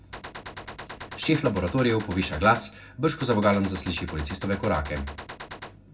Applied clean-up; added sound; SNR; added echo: none; Gunshot, gunfire; 13 dB; reverberation time 0.3 s.